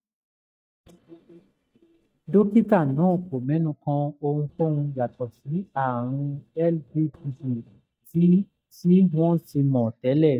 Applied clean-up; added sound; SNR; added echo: neural mask model DeepFilterNet 3.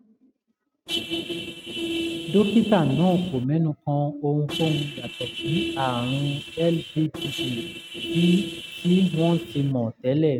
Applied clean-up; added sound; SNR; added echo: neural mask model RNNoise.